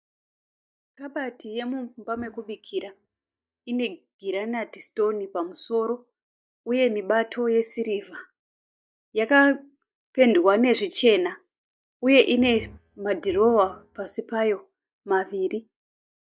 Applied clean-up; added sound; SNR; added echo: neural mask model DeepFilterNet 3.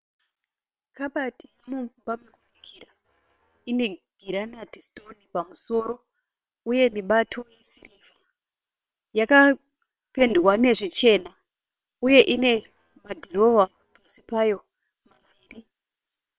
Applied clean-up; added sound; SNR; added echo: neural separator model SepFormer WHAM!.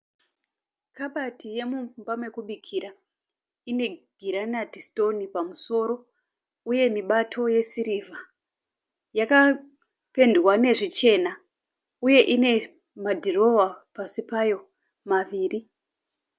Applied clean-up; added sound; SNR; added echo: none; none; none; none.